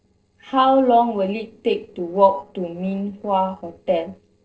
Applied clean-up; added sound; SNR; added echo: neural separator model SepFormer DNS4.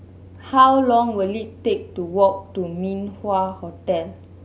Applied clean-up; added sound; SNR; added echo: none; none; none; none.